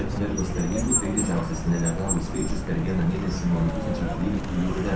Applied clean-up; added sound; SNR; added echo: none; Car; 2 dB; reverberation time 0.6 s.